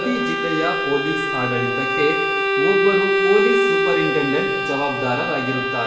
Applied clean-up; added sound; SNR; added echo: none; Bowed string instrument; -3 dB; reverberation time 1.1 s.